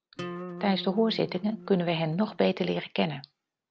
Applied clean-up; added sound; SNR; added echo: none; Acoustic guitar; 13 dB; none.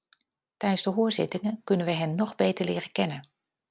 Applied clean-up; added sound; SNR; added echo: none; none; none; none.